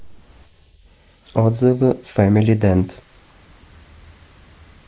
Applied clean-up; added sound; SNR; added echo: neural mask model Resemble Enhance denoiser.